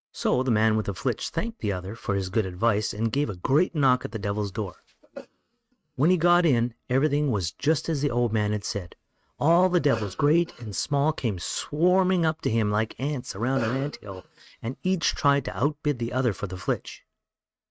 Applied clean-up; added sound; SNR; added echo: neural mask model RNNoise.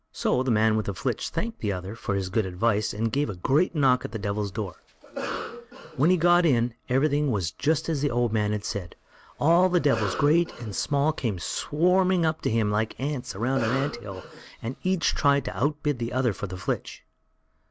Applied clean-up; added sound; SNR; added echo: none; Cough; 12 dB; none.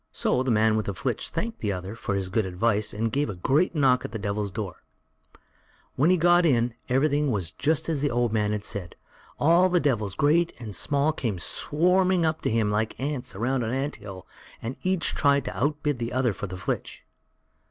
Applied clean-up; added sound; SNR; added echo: none; none; none; none.